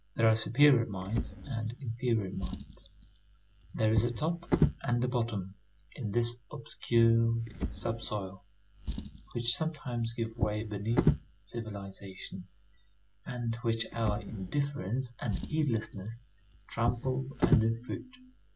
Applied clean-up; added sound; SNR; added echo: none; Drawer open or close; 5 dB; none.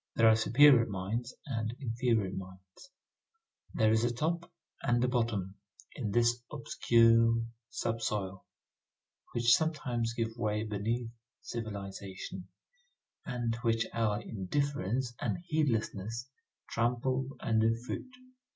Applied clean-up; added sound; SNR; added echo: none; none; none; none.